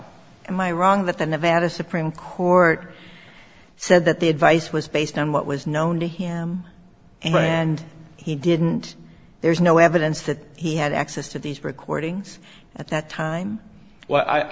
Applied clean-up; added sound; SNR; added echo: none; none; none; none.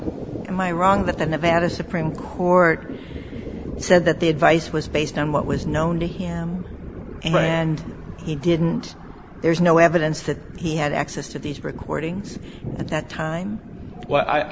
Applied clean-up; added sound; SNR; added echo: none; Thunder; 11 dB; none.